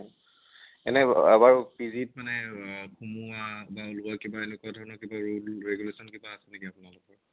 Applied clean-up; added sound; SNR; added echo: none; none; none; none.